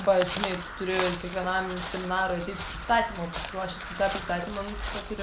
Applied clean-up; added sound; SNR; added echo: none; Crow; 6 dB; none.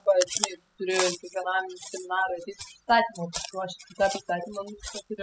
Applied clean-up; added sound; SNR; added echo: classical method spectral subtraction.